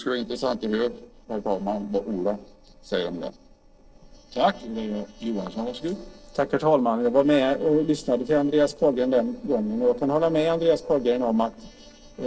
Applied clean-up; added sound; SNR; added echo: neural separator model SepFormer DNS4.